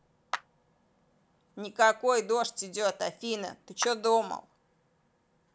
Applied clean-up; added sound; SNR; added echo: none; Clapping; 13 dB; none.